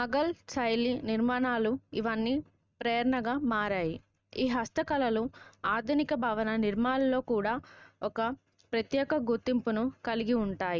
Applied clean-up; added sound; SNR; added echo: neural mask model RNNoise.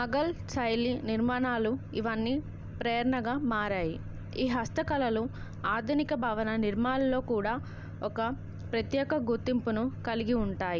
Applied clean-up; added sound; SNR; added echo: none; Boat, Water vehicle; 13 dB; none.